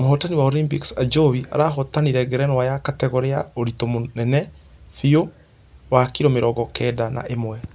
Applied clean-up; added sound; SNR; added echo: none; none; none; none.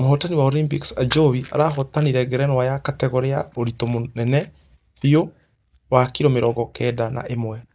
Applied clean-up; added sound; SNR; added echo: neural mask model DeepFilterNet 3.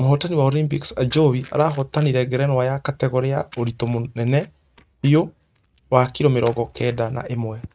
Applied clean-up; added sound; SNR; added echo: neural mask model RNNoise.